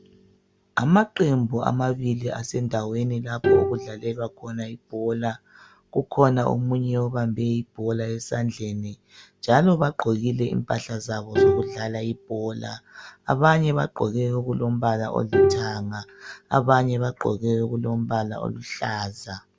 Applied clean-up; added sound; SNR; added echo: none; Bowed string instrument; 2 dB; none.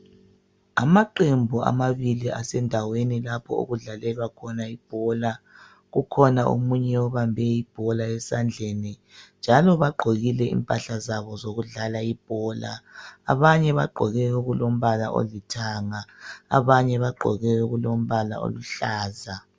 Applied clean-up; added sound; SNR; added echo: none; none; none; none.